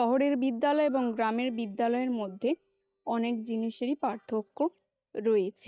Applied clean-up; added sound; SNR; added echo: neural mask model DeepFilterNet 3.